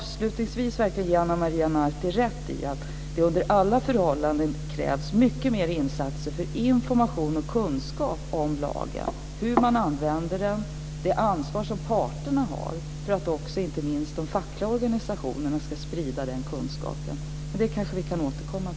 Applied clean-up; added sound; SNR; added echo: none; none; none; none.